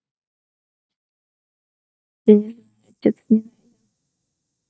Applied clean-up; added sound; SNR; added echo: neural mask model DeepFilterNet 3.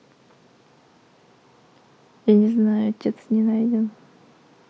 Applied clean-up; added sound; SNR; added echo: none; none; none; none.